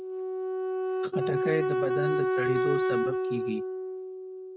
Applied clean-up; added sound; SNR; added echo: neural mask model RNNoise.